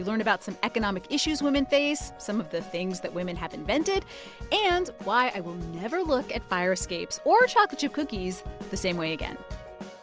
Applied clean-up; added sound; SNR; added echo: none; none; none; none.